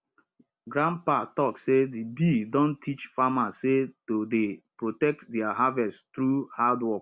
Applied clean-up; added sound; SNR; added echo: none; none; none; none.